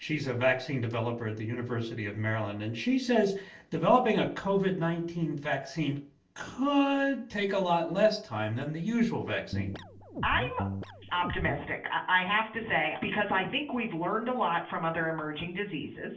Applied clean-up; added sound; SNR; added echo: neural separator model SepFormer DNS4.